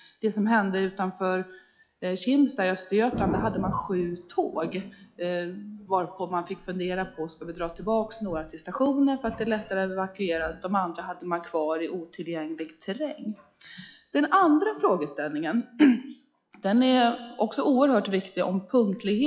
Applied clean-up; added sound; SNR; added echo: classical method log-MMSE.